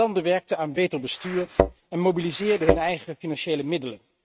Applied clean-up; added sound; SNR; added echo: neural mask model RNNoise.